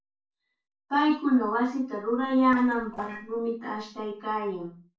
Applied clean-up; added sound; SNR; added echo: neural separator model SepFormer DNS4.